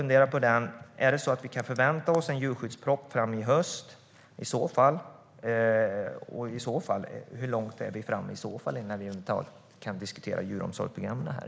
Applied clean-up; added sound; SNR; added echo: none; none; none; none.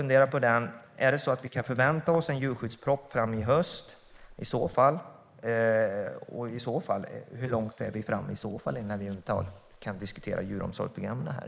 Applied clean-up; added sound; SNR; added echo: neural mask model Resemble Enhance denoiser.